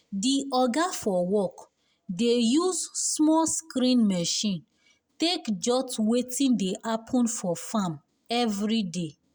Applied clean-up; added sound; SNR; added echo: none; none; none; none.